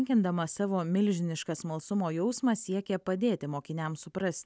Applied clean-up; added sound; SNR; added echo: none; none; none; none.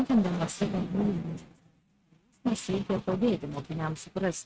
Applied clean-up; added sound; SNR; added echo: neural mask model RNNoise.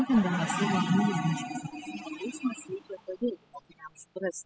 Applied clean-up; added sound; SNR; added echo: classical method spectral subtraction.